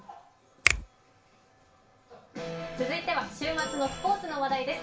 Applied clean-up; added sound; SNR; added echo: none; Finger snapping; 0 dB; reverberation time 0.3 s.